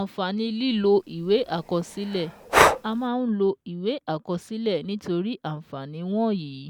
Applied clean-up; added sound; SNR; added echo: none; Breathing; -1 dB; none.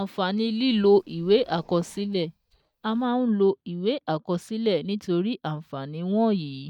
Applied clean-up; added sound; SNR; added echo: neural mask model DeepFilterNet 3.